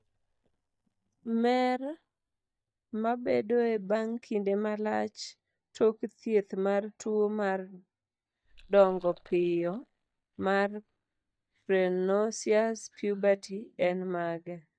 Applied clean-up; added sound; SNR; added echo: neural mask model DeepFilterNet 3.